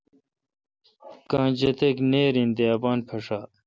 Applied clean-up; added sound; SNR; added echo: none; none; none; none.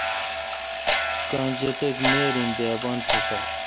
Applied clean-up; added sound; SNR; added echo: none; Clock; -2 dB; none.